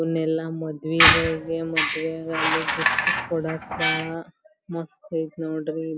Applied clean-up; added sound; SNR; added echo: none; Squeak; -5 dB; none.